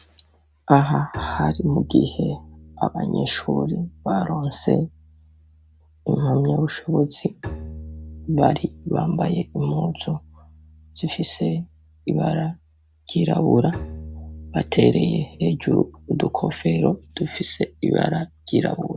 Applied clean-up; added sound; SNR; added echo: none; Bowed string instrument; 18 dB; none.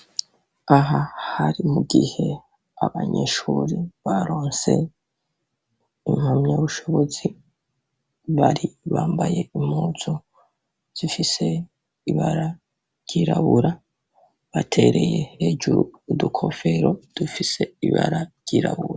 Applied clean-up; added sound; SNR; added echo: none; none; none; none.